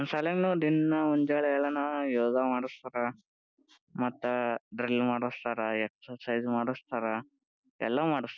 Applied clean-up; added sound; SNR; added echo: none; none; none; none.